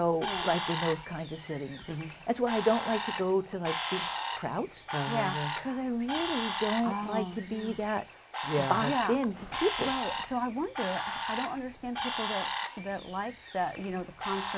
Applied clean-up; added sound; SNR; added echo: none; Bird; 4 dB; none.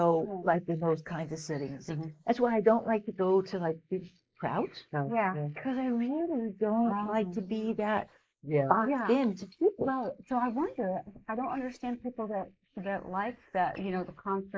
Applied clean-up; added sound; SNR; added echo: neural mask model Resemble Enhance denoiser.